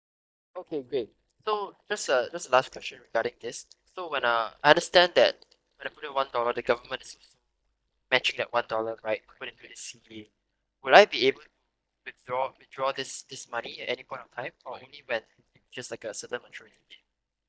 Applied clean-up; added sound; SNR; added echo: neural mask model DeepFilterNet 3.